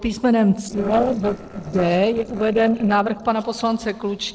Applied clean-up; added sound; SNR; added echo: neural separator model SepFormer DNS4.